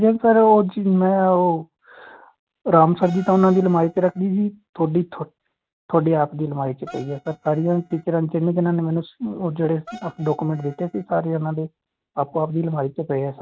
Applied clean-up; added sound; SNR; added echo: neural mask model RNNoise.